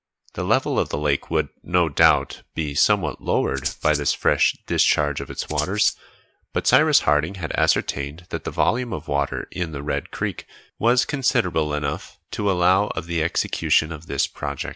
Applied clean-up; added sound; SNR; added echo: neural mask model Resemble Enhance denoiser.